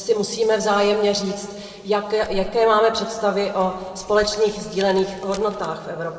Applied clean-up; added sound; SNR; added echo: none; Crumpling, crinkling; 20 dB; reverberation time 2.1 s.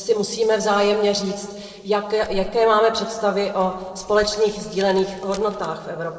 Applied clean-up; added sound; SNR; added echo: neural separator model SepFormer DNS4.